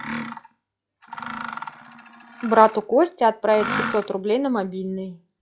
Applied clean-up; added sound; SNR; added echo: classical method log-MMSE.